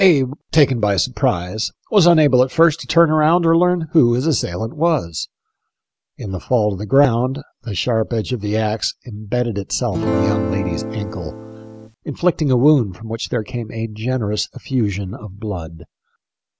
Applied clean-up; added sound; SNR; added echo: none; Acoustic guitar / Strum; 4 dB; none.